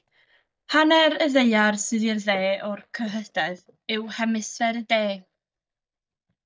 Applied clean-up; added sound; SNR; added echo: neural mask model DeepFilterNet 3.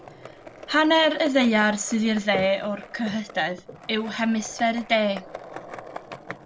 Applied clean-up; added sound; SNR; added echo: none; Skateboard; 17 dB; none.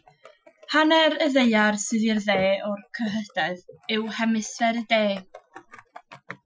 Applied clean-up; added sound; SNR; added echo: classical method Wiener filter.